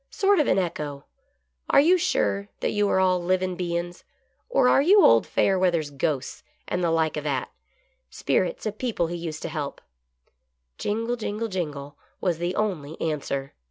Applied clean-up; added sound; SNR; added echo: none; none; none; none.